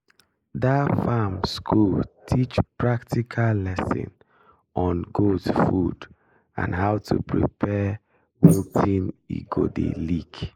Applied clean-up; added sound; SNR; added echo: neural mask model Resemble Enhance denoiser.